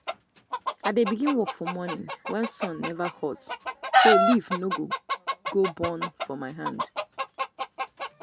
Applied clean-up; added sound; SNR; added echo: none; Chicken, rooster; -1 dB; none.